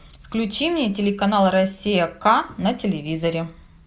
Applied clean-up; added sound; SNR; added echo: none; none; none; none.